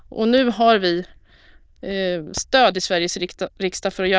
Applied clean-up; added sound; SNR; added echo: neural diffusion model UNIVERSE++.